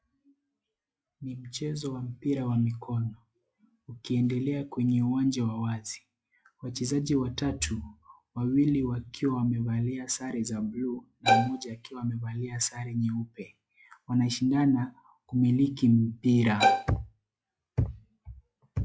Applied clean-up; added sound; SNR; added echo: classical method log-MMSE.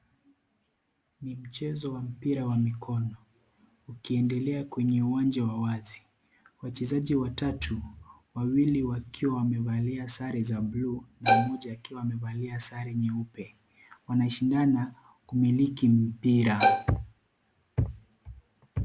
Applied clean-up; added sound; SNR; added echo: none; Bowed string instrument; -5 dB; none.